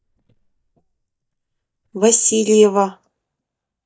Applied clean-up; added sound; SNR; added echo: neural mask model DeepFilterNet 3.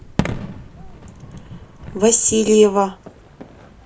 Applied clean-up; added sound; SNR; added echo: none; Fireworks; 11 dB; reverberation time 0.2 s.